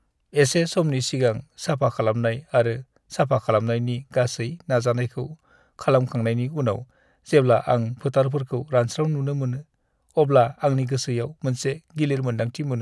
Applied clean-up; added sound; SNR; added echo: none; none; none; none.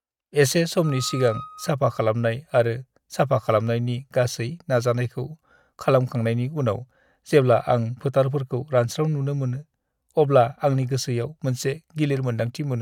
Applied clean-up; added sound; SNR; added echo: neural mask model RNNoise.